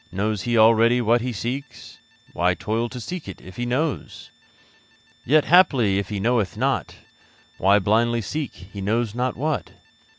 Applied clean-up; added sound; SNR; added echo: none; none; none; none.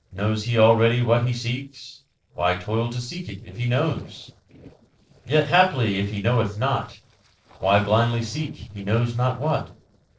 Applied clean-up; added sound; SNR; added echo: neural separator model SepFormer DNS4.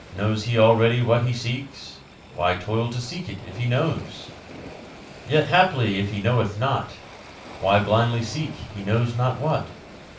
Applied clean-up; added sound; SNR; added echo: none; Waves, surf; 18 dB; reverberation time 0.3 s.